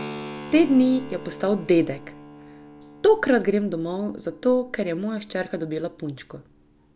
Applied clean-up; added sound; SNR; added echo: none; Keyboard (musical); 17 dB; none.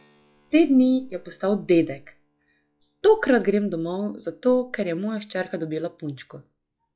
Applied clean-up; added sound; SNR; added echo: classical method log-MMSE.